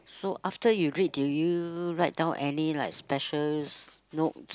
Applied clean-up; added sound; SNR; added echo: none; none; none; none.